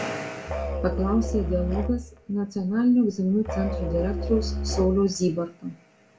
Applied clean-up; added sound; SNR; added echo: none; Musical instrument; 4 dB; reverberation time 0.2 s.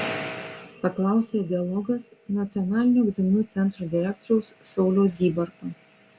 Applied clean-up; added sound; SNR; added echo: none; none; none; none.